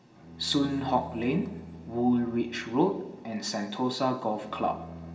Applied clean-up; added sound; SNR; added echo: none; Bowed string instrument; 17 dB; reverberation time 2.7 s.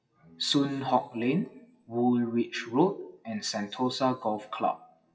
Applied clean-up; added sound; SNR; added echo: classical method WPE with log-MMSE.